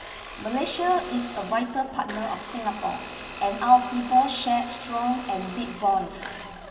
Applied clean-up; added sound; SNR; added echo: none; Domestic sounds, home sounds; 13 dB; reverberation time 2.7 s.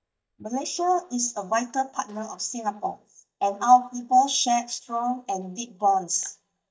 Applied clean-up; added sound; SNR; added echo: neural mask model DeepFilterNet 3.